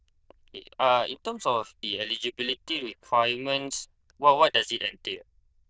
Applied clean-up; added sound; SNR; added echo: neural diffusion model UNIVERSE++.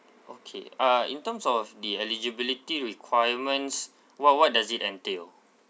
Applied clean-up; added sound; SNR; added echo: none; none; none; none.